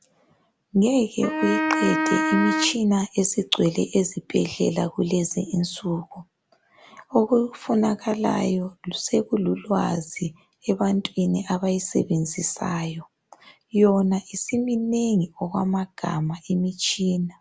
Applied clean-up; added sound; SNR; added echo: none; Wind instrument, woodwind instrument; 2 dB; none.